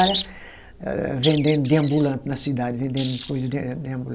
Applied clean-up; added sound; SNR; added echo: none; Wild animals; 12 dB; none.